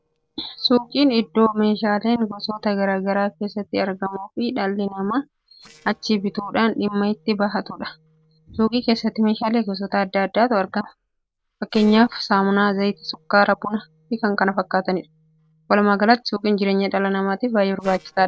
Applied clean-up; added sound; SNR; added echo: neural separator model SepFormer DNS4.